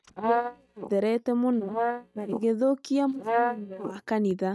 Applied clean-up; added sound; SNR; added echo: neural mask model DeepFilterNet 3.